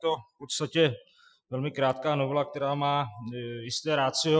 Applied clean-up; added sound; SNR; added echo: classical method Wiener filter.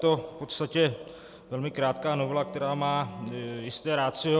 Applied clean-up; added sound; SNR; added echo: none; Frog + Bowed string instrument; 18 dB; none.